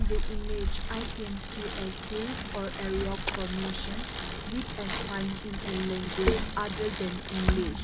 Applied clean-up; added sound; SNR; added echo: none; Bicycle; -4 dB; none.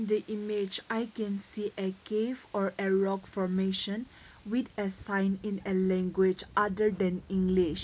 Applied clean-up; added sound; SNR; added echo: none; none; none; none.